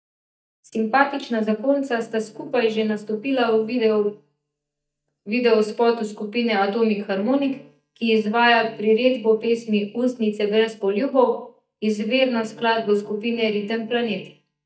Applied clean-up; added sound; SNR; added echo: neural mask model DeepFilterNet 3.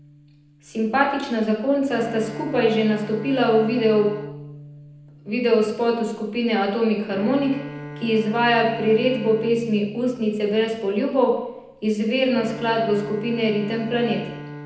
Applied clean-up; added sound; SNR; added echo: none; Bowed string instrument; 16 dB; reverberation time 0.9 s.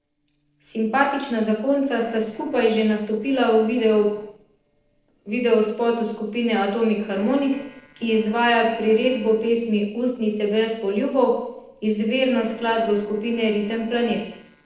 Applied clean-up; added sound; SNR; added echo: neural separator model SepFormer DNS4.